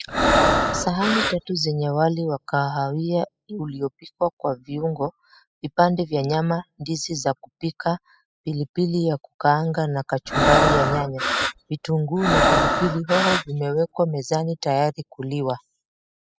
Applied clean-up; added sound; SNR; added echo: classical method spectral subtraction.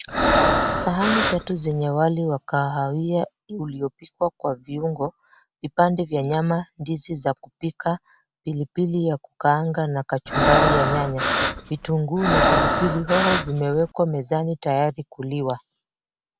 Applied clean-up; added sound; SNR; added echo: none; Breathing; -3 dB; none.